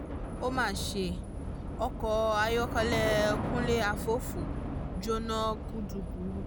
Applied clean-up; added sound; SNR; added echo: none; Subway, metro, underground / Train; 3 dB; none.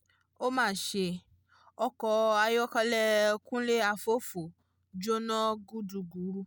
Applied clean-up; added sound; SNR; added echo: none; none; none; none.